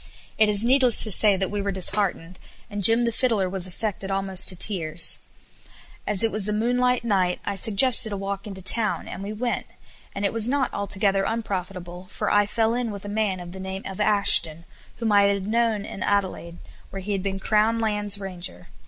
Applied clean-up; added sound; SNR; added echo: none; Tambourine; 15 dB; none.